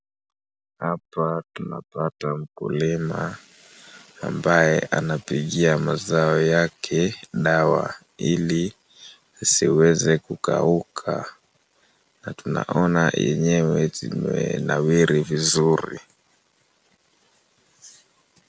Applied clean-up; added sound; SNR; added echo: none; none; none; none.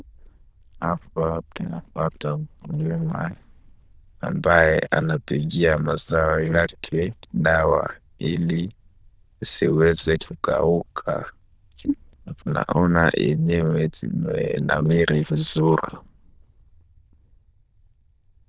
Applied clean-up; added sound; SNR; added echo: neural diffusion model UNIVERSE++.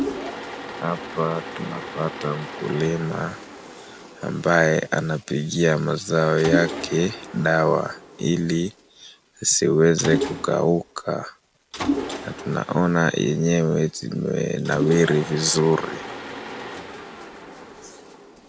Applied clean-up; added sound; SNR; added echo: none; Mechanisms; 10 dB; none.